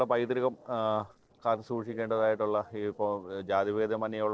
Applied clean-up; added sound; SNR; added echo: neural separator model SepFormer DNS4.